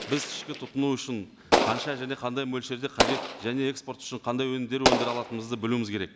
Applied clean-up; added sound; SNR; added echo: none; Explosion; 0 dB; none.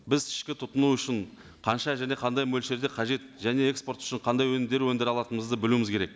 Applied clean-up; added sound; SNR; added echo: none; none; none; none.